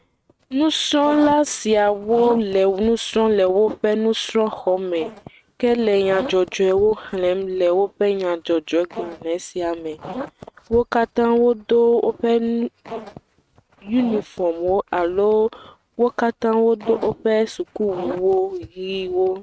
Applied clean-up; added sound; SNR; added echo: neural mask model RNNoise.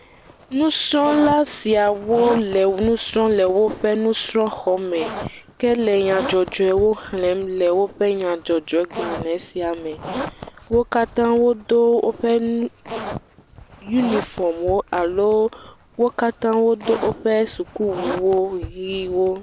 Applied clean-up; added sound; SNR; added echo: none; Zipper (clothing); 14 dB; none.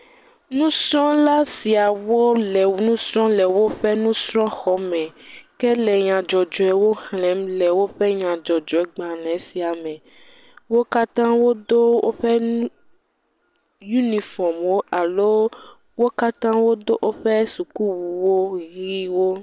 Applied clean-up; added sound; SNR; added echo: none; none; none; none.